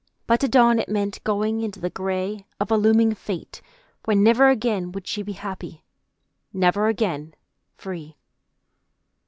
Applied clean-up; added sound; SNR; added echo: none; none; none; none.